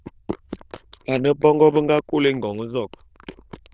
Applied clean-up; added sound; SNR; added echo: neural diffusion model UNIVERSE++.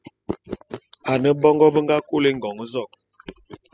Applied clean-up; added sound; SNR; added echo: classical method spectral subtraction.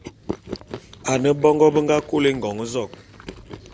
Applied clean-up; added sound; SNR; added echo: none; Chewing, mastication; 15 dB; none.